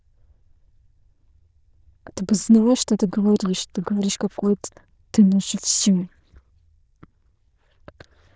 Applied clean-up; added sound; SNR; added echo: neural diffusion model UNIVERSE++.